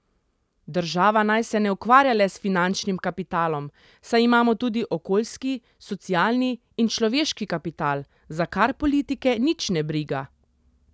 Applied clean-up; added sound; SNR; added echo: none; none; none; none.